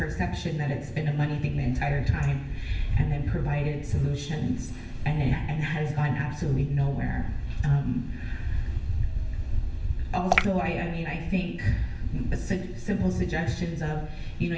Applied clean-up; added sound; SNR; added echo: none; Drip / Water; -3 dB; reverberation time 1.0 s.